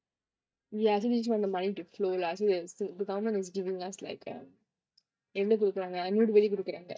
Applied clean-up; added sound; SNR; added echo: neural mask model DeepFilterNet 3.